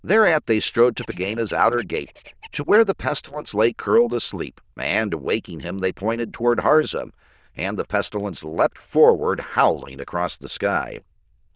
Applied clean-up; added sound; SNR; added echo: neural diffusion model UNIVERSE++.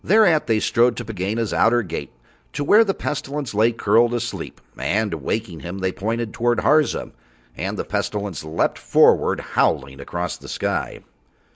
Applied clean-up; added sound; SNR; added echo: none; none; none; none.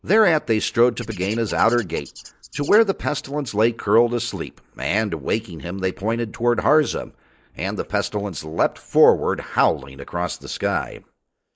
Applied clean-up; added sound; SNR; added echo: neural mask model Resemble Enhance denoiser.